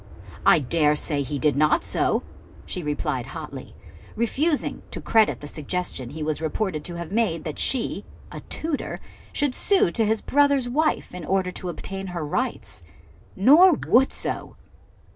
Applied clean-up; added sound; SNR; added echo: none; Aircraft + Raindrop / Drip; 19 dB; none.